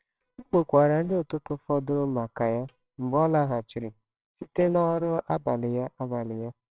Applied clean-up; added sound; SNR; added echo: neural separator model SepFormer WHAMR!.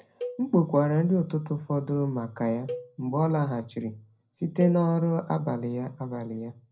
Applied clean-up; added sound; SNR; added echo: none; Cowbell; 16 dB; reverberation time 0.4 s.